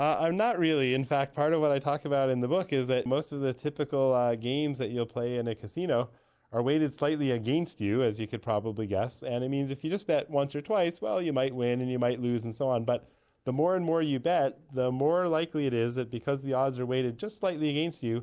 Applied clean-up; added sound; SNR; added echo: none; none; none; none.